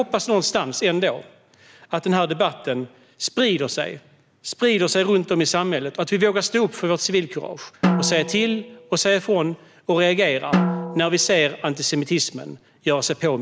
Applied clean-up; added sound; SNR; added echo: none; Drum; 5 dB; none.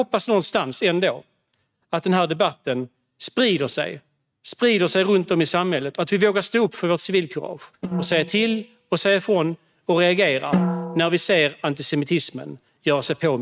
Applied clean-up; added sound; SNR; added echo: neural mask model RNNoise.